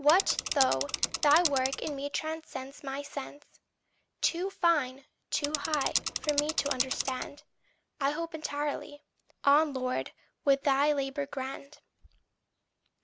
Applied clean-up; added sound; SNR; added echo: none; Mechanisms / Bicycle; 3 dB; none.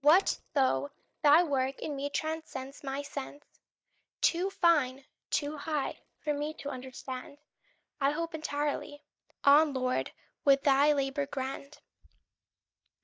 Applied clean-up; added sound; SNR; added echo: neural mask model DeepFilterNet 3.